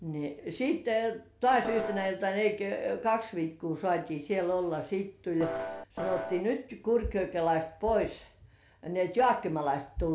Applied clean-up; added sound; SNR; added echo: none; Piano; 5 dB; reverberation time 0.4 s.